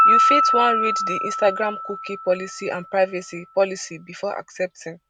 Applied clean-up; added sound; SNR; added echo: none; Piano; -2 dB; none.